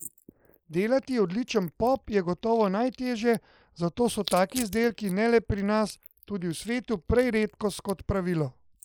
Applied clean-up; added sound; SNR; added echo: neural mask model Resemble Enhance denoiser.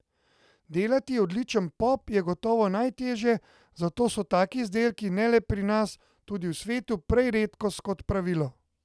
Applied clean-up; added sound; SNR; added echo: none; none; none; none.